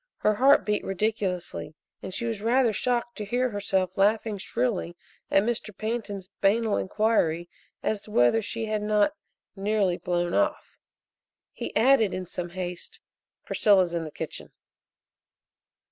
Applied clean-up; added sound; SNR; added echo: none; none; none; none.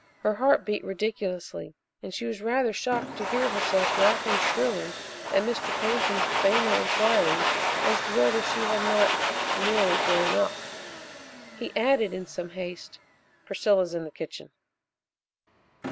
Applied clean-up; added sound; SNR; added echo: none; Domestic sounds, home sounds; 2 dB; none.